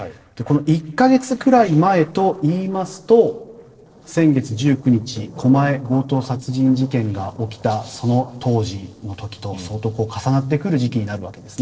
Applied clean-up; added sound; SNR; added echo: neural separator model SepFormer DNS4.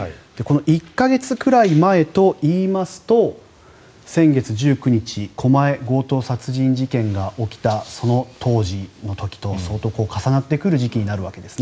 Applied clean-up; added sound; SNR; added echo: none; none; none; none.